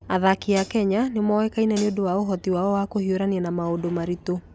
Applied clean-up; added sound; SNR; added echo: none; Hi-hat; 16 dB; none.